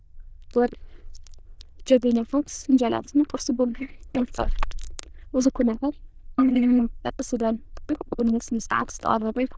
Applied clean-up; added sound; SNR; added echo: neural diffusion model UNIVERSE++.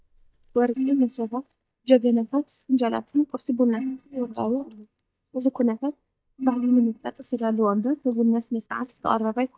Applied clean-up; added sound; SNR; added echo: neural mask model DeepFilterNet 3.